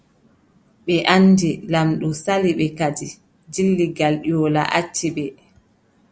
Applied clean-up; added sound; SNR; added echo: none; none; none; none.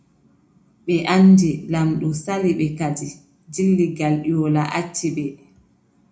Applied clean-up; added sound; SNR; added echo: none; none; none; reverberation time 0.4 s.